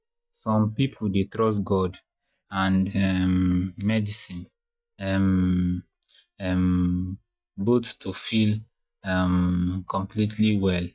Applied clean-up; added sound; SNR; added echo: neural mask model DeepFilterNet 3.